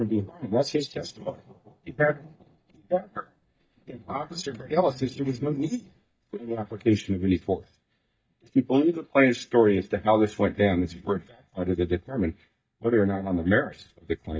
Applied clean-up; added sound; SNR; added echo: neural mask model DeepFilterNet 3.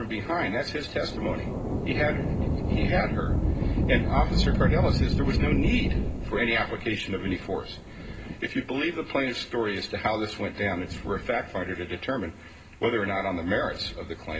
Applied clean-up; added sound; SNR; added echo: none; Thunder / Rain; 0 dB; reverberation time 0.2 s.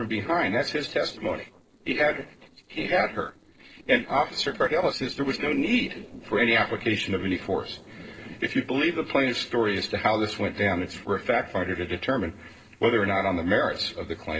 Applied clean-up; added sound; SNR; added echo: neural separator model SepFormer DNS4.